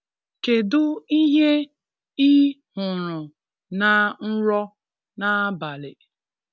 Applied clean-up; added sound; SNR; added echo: none; none; none; none.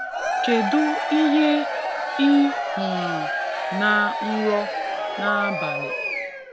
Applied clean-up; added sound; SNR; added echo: none; Crowd / Cheering; 2 dB; none.